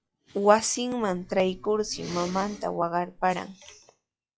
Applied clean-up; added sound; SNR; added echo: classical method log-MMSE.